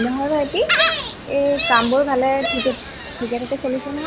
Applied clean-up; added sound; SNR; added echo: none; Gull, seagull; 5 dB; none.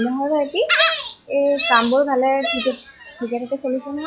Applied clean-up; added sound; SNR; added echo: classical method log-MMSE.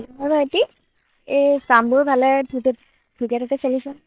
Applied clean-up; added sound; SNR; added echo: neural separator model SepFormer WHAM!.